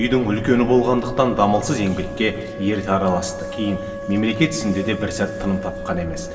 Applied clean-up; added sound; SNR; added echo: none; Wind instrument, woodwind instrument; 12 dB; reverberation time 2.4 s.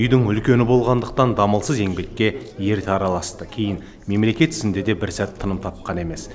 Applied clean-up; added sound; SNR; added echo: none; none; none; none.